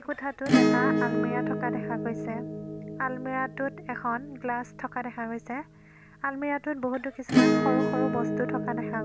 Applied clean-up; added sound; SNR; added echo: none; Acoustic guitar / Strum; -4 dB; none.